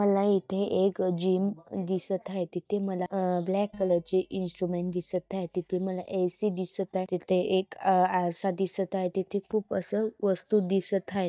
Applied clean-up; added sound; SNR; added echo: neural mask model DeepFilterNet 3.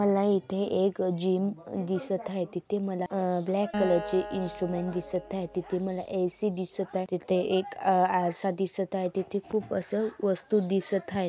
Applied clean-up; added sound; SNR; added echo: none; Acoustic guitar; 11 dB; none.